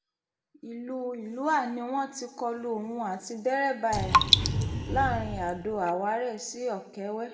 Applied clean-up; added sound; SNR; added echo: none; Raindrop; -4 dB; reverberation time 0.7 s.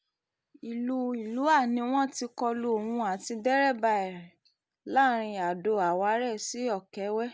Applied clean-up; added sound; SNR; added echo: none; none; none; none.